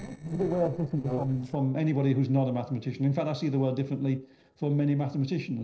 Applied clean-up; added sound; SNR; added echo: neural separator model SepFormer DNS4.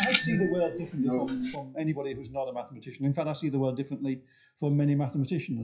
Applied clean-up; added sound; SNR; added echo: classical method WPE with log-MMSE.